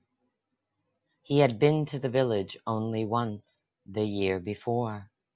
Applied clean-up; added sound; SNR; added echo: none; none; none; none.